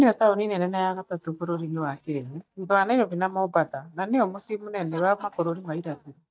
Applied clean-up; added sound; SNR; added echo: neural mask model DeepFilterNet 3.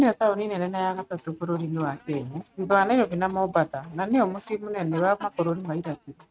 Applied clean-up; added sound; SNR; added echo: neural mask model RNNoise.